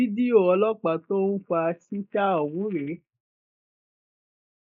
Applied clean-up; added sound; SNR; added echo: neural mask model Resemble Enhance denoiser.